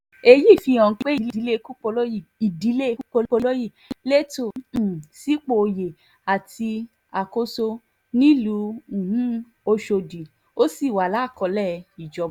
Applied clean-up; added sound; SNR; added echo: none; none; none; none.